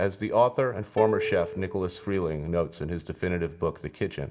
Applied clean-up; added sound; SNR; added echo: none; Plucked string instrument; 7 dB; reverberation time 0.6 s.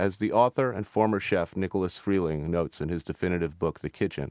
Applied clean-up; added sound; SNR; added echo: none; none; none; none.